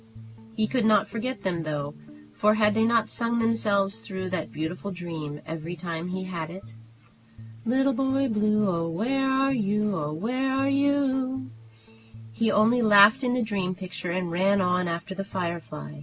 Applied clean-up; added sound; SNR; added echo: none; Guitar; 19 dB; none.